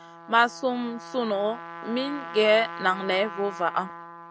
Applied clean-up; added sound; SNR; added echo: none; Trumpet; 13 dB; none.